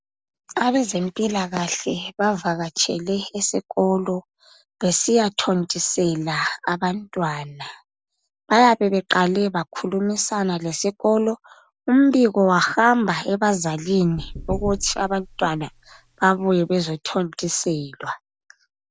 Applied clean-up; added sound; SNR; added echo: none; Knock / Wood; 14 dB; none.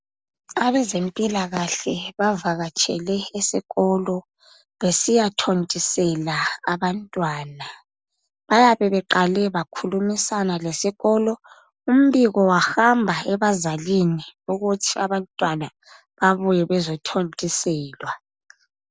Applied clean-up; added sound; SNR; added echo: none; none; none; none.